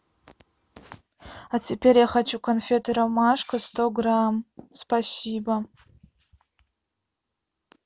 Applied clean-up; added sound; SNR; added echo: none; none; none; none.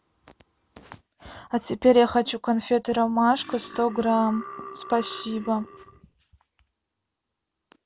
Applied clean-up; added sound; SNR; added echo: none; Burping, eructation; 15 dB; none.